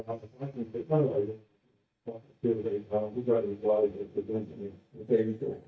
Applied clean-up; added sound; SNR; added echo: neural mask model DeepFilterNet 3.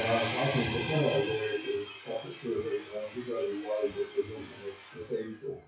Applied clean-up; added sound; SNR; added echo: classical method WPE with log-MMSE.